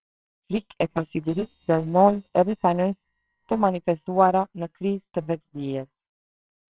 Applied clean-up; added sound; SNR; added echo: neural separator model SepFormer WHAMR!.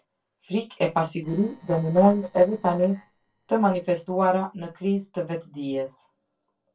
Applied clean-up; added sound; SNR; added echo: neural separator model SepFormer DNS4.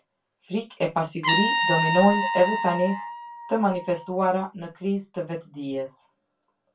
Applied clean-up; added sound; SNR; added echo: none; Trumpet; 4 dB; reverberation time 0.2 s.